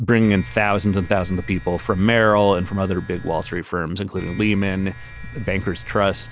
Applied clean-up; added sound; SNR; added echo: none; Domestic sounds, home sounds; 15 dB; none.